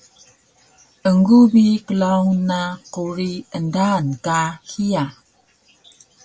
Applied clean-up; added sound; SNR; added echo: none; none; none; none.